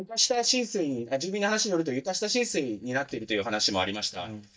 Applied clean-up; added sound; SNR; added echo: neural mask model DeepFilterNet 3.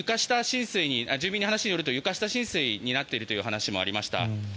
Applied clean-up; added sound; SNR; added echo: none; none; none; none.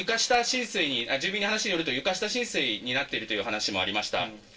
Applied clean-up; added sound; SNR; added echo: neural separator model SepFormer DNS4.